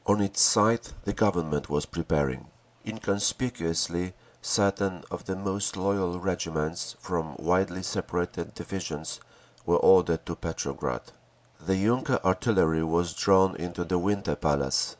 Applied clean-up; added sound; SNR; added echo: none; none; none; none.